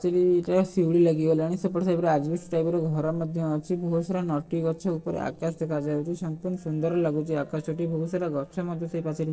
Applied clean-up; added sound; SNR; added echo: neural separator model SepFormer DNS4.